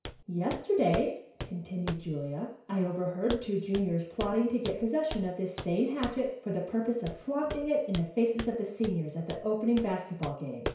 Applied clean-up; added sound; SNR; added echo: none; Walk, footsteps; 12 dB; reverberation time 0.6 s.